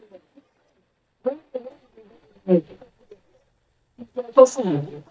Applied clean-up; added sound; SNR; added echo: neural mask model DeepFilterNet 3.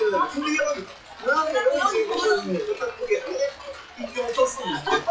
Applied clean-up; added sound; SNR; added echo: classical method WPE with log-MMSE.